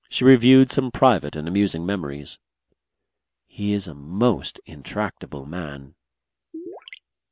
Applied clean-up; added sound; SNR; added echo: neural mask model Resemble Enhance denoiser.